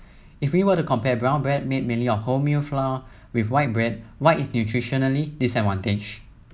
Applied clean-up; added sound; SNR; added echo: none; none; none; none.